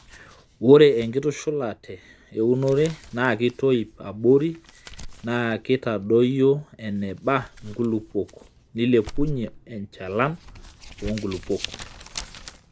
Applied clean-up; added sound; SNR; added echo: none; Crumpling, crinkling; 16 dB; none.